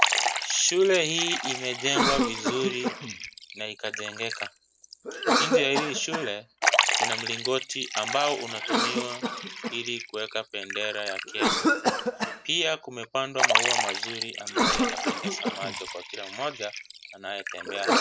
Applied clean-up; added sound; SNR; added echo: none; Cough + Liquid; -3 dB; none.